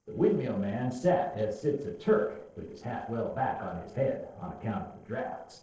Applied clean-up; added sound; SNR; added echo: neural separator model SepFormer DNS4.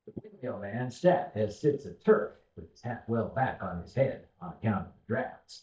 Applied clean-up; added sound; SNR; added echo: neural mask model DeepFilterNet 3.